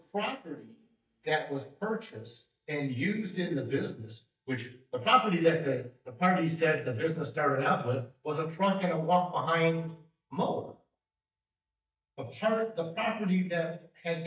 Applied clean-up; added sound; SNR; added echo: neural mask model DeepFilterNet 3.